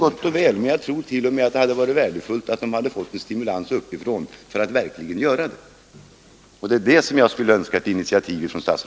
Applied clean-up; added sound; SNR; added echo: none; none; none; none.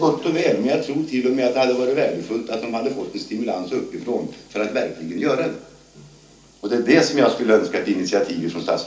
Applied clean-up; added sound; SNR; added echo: none; none; none; reverberation time 0.4 s.